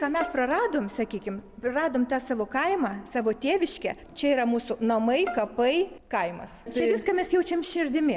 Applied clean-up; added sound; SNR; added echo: none; Bowed string instrument; 17 dB; none.